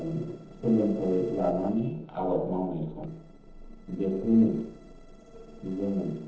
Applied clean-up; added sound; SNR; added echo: neural separator model SepFormer DNS4.